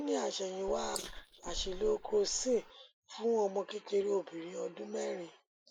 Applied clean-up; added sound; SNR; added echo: neural mask model Resemble Enhance denoiser.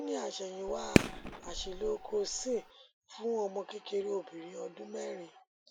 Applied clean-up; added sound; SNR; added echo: none; Fireworks; -4 dB; none.